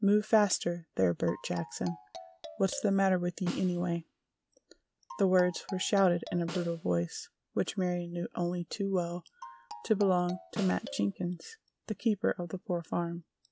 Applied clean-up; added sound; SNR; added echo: none; Snare drum + Marimba, xylophone; 16 dB; none.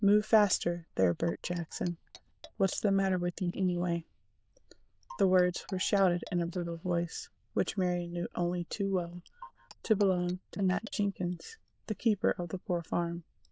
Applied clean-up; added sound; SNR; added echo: neural diffusion model UNIVERSE++.